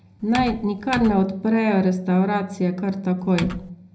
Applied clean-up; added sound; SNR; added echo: none; Typing; 10 dB; reverberation time 0.4 s.